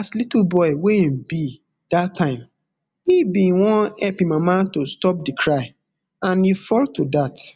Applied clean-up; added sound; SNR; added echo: none; none; none; none.